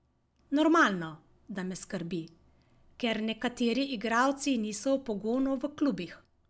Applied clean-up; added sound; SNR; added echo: none; none; none; none.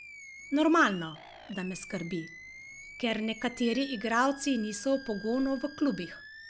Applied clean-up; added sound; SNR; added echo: none; Animal; 17 dB; none.